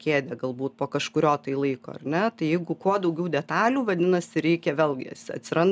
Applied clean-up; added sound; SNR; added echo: none; none; none; none.